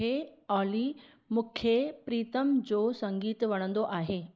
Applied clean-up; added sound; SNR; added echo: neural mask model Resemble Enhance denoiser.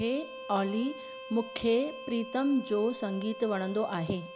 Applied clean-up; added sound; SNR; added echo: none; Bowed string instrument; 13 dB; none.